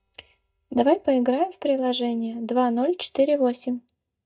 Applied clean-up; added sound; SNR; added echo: neural mask model DeepFilterNet 3.